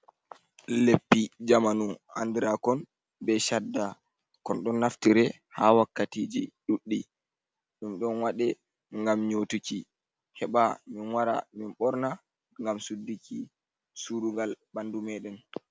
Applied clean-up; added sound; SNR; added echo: none; none; none; none.